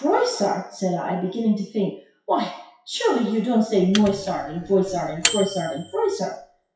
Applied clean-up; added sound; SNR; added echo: classical method WPE with log-MMSE.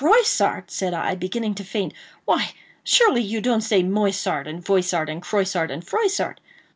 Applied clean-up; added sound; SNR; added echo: none; none; none; none.